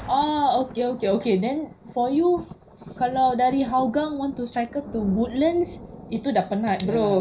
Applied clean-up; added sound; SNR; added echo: none; Thunder; 18 dB; reverberation time 0.5 s.